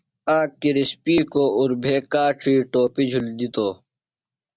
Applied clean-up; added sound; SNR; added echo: none; none; none; none.